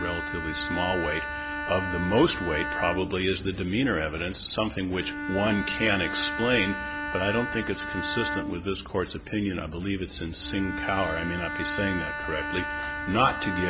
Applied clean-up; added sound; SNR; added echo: none; Bowed string instrument; 5 dB; none.